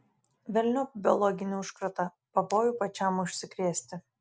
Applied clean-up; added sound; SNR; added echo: none; none; none; none.